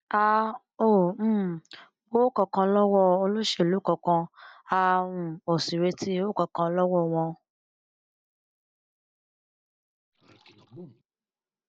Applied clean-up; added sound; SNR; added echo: neural mask model DeepFilterNet 3.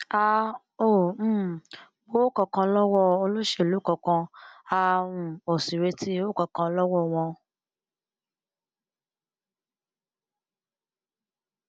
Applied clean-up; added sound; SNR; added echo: none; none; none; none.